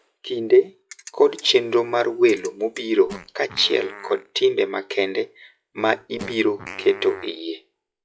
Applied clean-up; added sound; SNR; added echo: classical method log-MMSE.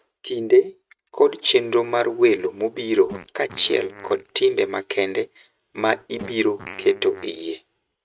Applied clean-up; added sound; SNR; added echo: neural mask model RNNoise.